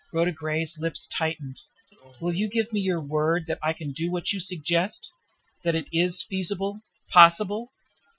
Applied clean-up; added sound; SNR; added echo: classical method Wiener filter.